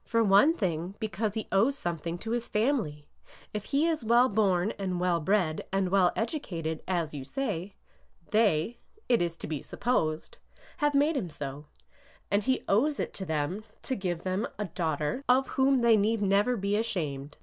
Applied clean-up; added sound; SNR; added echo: none; none; none; none.